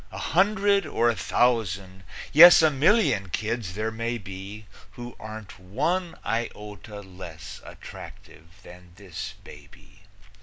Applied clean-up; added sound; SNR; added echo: none; none; none; none.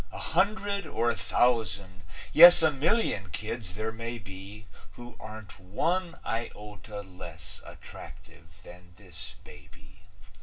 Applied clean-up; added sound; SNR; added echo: none; none; none; reverberation time 0.2 s.